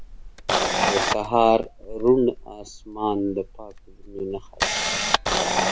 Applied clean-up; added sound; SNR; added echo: none; Camera; 1 dB; none.